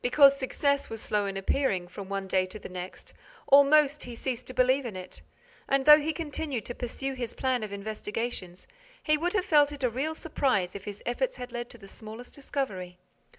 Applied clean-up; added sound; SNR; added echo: none; none; none; none.